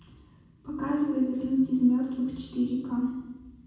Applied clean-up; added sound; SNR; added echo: none; none; none; reverberation time 1.1 s.